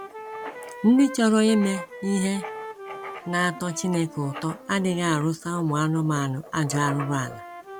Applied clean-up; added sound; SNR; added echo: none; Wind instrument, woodwind instrument + Writing; 14 dB; none.